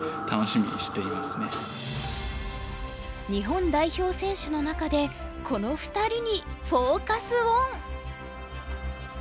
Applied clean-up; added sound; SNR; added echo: none; none; none; none.